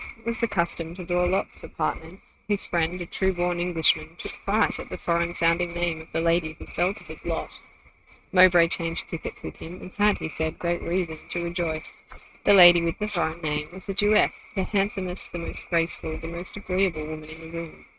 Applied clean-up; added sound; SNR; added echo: neural mask model RNNoise.